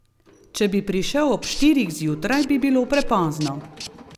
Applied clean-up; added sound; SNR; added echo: none; Tools; 17 dB; none.